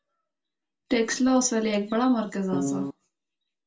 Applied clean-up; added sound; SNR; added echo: none; Piano; 1 dB; reverberation time 0.2 s.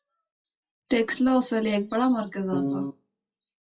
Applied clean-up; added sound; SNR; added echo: classical method WPE with log-MMSE.